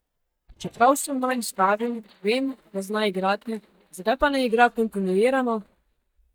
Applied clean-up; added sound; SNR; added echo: neural mask model DeepFilterNet 3.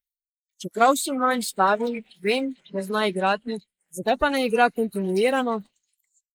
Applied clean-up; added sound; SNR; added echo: neural mask model Resemble Enhance denoiser.